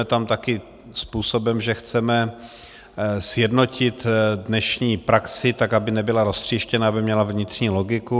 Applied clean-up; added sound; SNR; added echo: none; none; none; none.